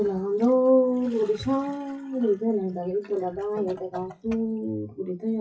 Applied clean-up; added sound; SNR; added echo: classical method WPE with log-MMSE.